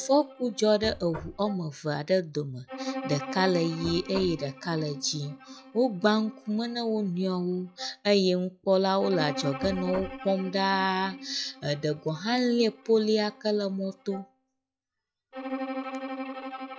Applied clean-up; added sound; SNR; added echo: classical method log-MMSE.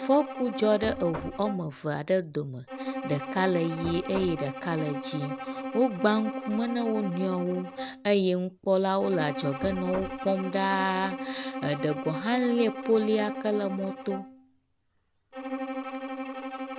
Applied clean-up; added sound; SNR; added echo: none; Bowed string instrument + Knock; 8 dB; none.